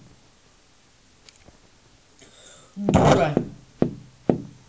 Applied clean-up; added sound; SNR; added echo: none; Tap; 4 dB; reverberation time 0.3 s.